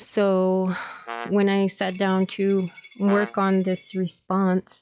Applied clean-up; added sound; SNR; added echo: classical method log-MMSE.